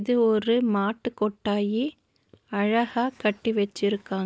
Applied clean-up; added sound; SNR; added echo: none; none; none; none.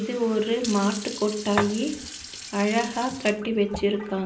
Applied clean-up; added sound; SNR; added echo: none; Fill (with liquid) / Sink (filling or washing); 11 dB; reverberation time 0.5 s.